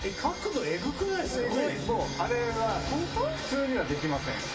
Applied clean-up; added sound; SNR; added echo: none; Wind instrument, woodwind instrument; 11 dB; reverberation time 2.0 s.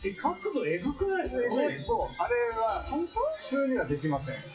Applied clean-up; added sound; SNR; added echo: classical method WPE with log-MMSE.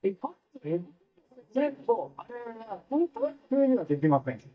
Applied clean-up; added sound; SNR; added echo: neural mask model DeepFilterNet 3.